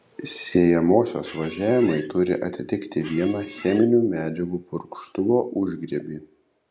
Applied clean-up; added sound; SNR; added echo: none; Squeak; 18 dB; none.